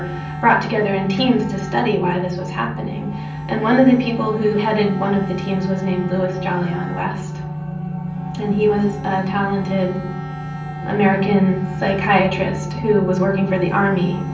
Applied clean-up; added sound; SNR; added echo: none; Bowed string instrument; 20 dB; reverberation time 0.6 s.